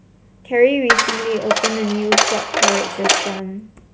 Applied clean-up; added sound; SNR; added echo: none; Coin (dropping); -3 dB; none.